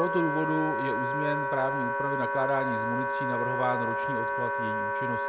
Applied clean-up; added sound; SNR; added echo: none; Wind instrument, woodwind instrument; -2 dB; none.